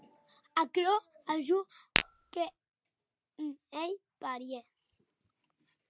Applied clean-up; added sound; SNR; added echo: none; Tap / Glass; -3 dB; none.